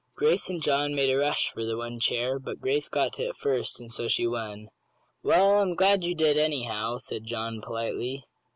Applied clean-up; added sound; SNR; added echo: none; none; none; none.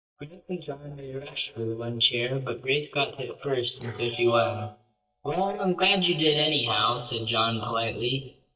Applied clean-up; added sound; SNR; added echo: neural mask model DeepFilterNet 3.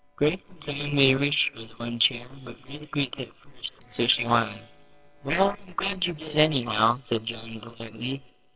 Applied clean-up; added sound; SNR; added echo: neural separator model SepFormer WHAMR!.